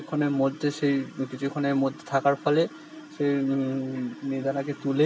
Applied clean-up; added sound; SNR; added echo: none; none; none; none.